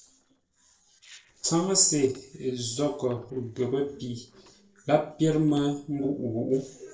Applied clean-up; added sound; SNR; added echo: neural separator model SepFormer DNS4.